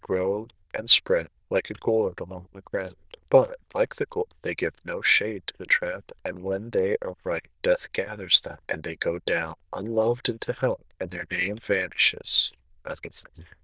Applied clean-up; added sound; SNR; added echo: neural diffusion model UNIVERSE++.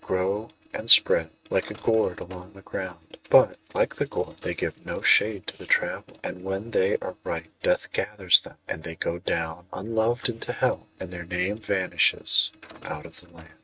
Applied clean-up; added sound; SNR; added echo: neural mask model RNNoise.